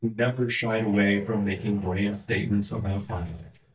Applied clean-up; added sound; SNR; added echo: neural mask model DeepFilterNet 3.